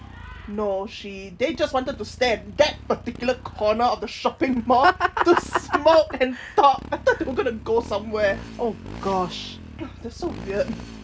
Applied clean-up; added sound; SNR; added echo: none; Motorcycle; 16 dB; none.